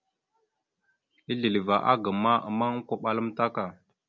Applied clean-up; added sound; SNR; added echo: none; none; none; none.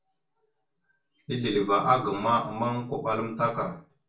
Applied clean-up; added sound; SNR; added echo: none; none; none; reverberation time 0.3 s.